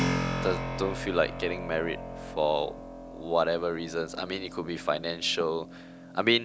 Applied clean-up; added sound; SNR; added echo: none; Keyboard (musical); 6 dB; none.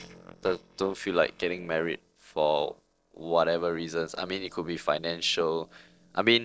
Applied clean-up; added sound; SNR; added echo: neural separator model SepFormer DNS4.